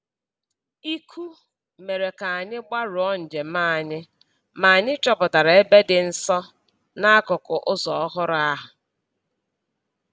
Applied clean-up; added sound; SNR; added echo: none; none; none; none.